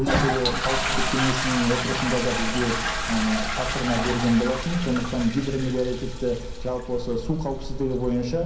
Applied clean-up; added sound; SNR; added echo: none; Toilet flush; 2 dB; reverberation time 0.6 s.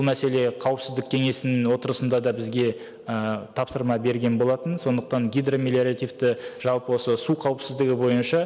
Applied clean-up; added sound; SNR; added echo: none; none; none; none.